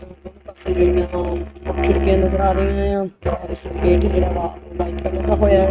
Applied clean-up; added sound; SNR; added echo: neural mask model RNNoise.